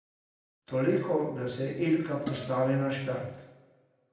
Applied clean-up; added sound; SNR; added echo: none; Fart; 13 dB; reverberation time 0.9 s.